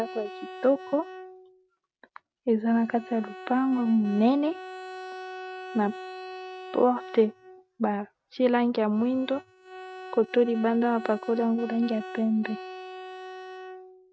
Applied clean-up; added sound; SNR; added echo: neural mask model RNNoise.